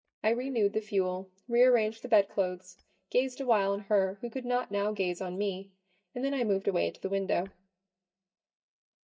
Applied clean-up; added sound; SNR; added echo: neural mask model DeepFilterNet 3.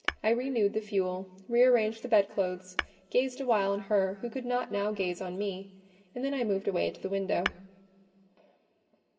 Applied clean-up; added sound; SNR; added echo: none; Tap / Hammer; 10 dB; reverberation time 1.8 s.